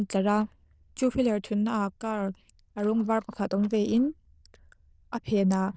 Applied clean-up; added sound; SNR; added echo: neural diffusion model UNIVERSE++.